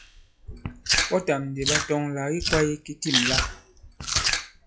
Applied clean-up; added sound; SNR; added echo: classical method log-MMSE.